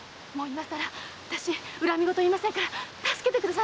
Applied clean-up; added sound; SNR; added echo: none; none; none; none.